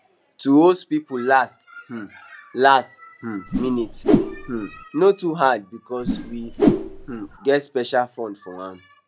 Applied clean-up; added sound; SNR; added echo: none; Whoosh, swoosh, swish; 1 dB; none.